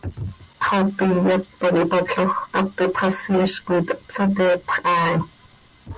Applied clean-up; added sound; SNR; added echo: none; none; none; none.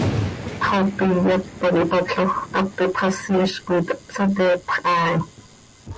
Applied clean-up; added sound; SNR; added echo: none; Thunder; 12 dB; none.